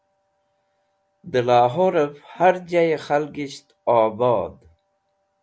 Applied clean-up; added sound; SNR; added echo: none; none; none; none.